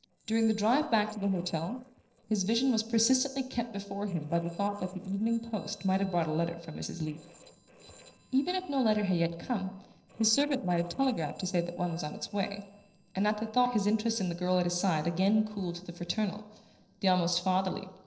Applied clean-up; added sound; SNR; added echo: neural separator model SepFormer DNS4.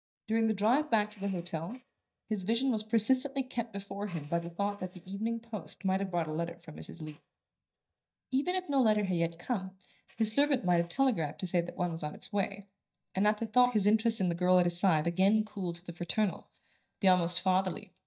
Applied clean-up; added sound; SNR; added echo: neural mask model DeepFilterNet 3.